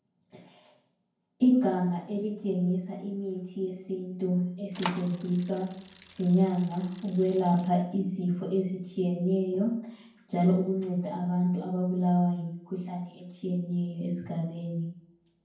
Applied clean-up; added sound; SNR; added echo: none; Bicycle; 15 dB; reverberation time 0.9 s.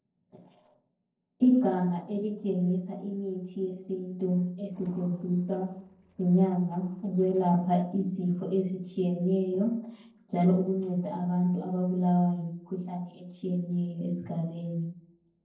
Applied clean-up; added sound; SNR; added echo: neural separator model SepFormer DNS4.